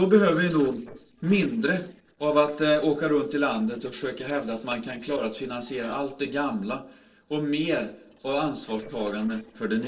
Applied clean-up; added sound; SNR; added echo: neural separator model SepFormer DNS4.